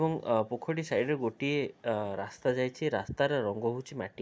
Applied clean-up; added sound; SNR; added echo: none; none; none; none.